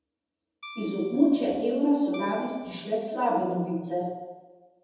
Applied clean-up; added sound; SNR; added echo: none; Guitar; 19 dB; reverberation time 1.1 s.